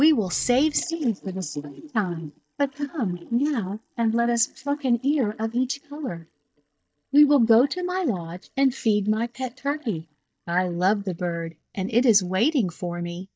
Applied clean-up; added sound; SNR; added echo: neural mask model DeepFilterNet 3.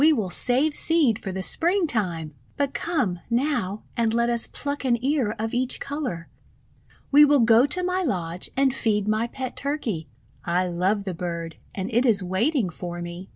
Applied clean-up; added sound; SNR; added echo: none; none; none; none.